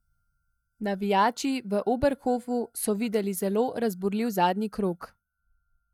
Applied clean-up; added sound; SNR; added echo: neural mask model DeepFilterNet 3.